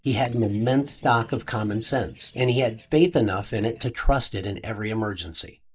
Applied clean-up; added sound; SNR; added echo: neural mask model DeepFilterNet 3.